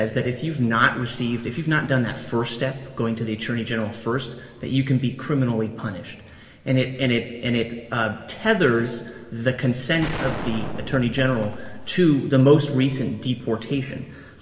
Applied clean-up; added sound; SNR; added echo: none; Gunshot, gunfire; 9 dB; reverberation time 1.7 s.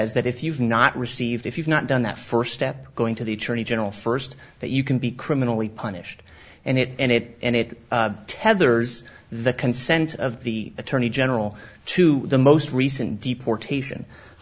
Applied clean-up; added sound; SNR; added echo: none; none; none; none.